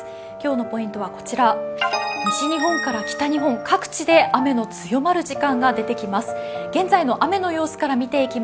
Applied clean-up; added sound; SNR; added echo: none; none; none; none.